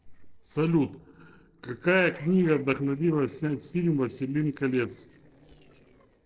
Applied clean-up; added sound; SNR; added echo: neural separator model SepFormer DNS4.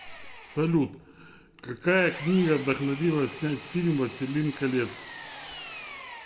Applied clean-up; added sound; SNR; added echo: none; Engine; 12 dB; reverberation time 1.0 s.